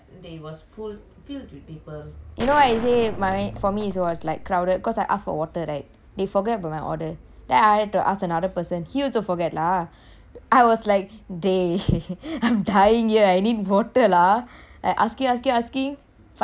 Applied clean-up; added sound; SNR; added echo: none; Gunshot, gunfire; 12 dB; none.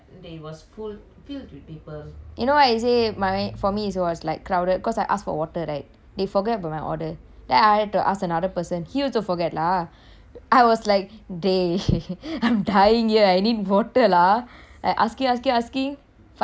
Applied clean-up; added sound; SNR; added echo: none; none; none; none.